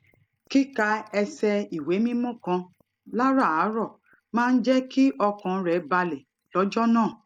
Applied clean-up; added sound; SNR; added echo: neural mask model Resemble Enhance denoiser.